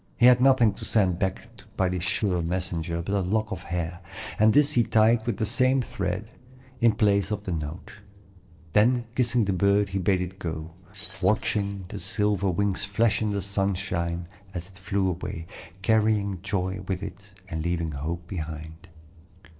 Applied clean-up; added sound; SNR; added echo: neural separator model SepFormer DNS4.